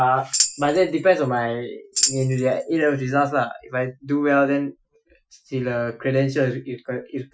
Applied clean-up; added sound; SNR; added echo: classical method Wiener filter.